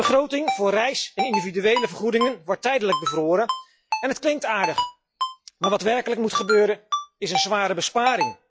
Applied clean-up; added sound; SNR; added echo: classical method log-MMSE.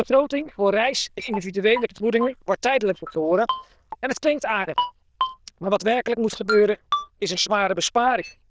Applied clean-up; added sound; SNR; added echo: neural diffusion model UNIVERSE++.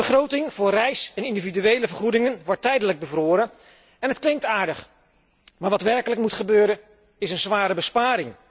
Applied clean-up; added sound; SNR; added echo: none; none; none; none.